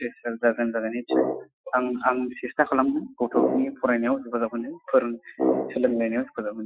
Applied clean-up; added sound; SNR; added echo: classical method Wiener filter.